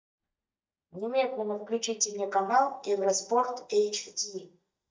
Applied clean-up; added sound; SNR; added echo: neural mask model DeepFilterNet 3.